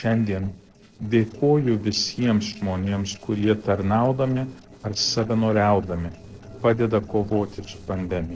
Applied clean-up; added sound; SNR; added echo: neural separator model SepFormer DNS4.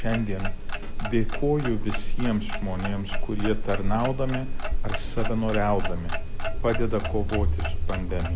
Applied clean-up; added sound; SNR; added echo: none; Clock; -4 dB; none.